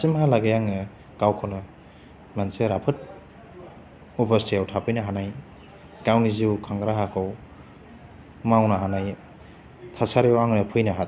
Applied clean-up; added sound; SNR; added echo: none; none; none; none.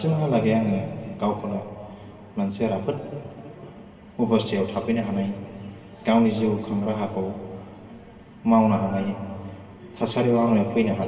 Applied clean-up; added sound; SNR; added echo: none; none; none; reverberation time 2.7 s.